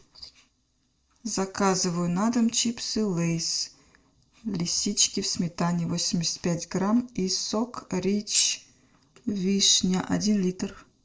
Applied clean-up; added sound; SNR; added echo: neural separator model SepFormer DNS4.